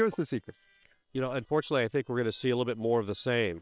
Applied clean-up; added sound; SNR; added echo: neural separator model SepFormer WHAM!.